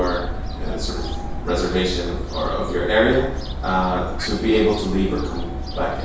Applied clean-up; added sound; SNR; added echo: none; Fowl; 4 dB; reverberation time 0.6 s.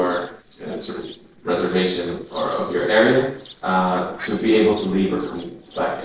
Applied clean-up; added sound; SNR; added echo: neural separator model SepFormer DNS4.